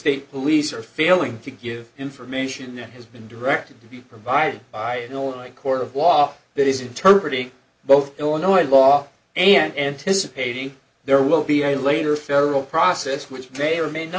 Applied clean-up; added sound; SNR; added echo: none; none; none; none.